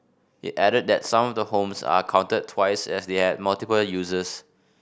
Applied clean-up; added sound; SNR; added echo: none; none; none; none.